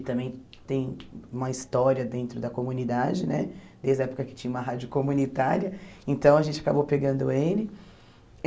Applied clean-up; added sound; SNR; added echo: none; none; none; none.